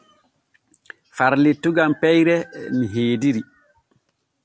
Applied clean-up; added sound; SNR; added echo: none; none; none; none.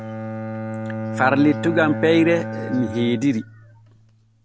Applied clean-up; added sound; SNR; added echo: none; Bowed string instrument; 8 dB; none.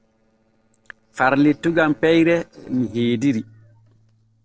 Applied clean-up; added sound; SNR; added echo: neural separator model SepFormer DNS4.